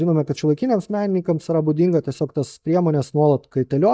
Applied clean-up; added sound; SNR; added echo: neural mask model DeepFilterNet 3.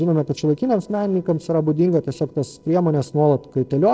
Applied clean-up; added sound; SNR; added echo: neural separator model SepFormer DNS4.